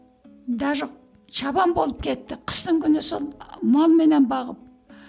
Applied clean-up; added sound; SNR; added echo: none; none; none; none.